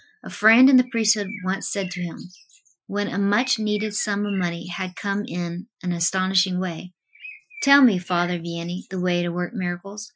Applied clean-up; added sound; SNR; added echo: classical method Wiener filter.